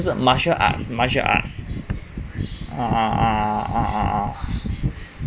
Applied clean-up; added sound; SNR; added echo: none; none; none; none.